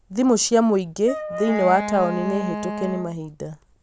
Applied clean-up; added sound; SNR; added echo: none; Wind instrument, woodwind instrument; 8 dB; none.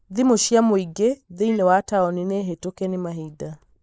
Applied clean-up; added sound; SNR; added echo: neural mask model Resemble Enhance denoiser.